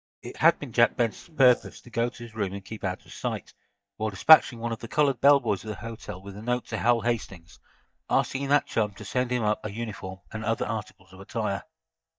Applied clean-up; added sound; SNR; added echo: neural mask model DeepFilterNet 3.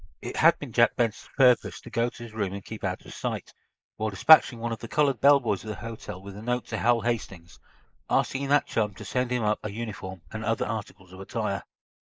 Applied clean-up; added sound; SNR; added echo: neural mask model Resemble Enhance denoiser.